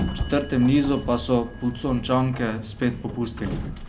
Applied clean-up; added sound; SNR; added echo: none; Sliding door; 8 dB; none.